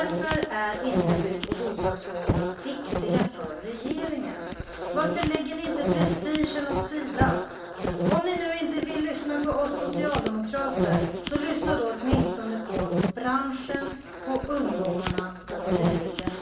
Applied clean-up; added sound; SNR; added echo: none; Insect; -1 dB; reverberation time 0.4 s.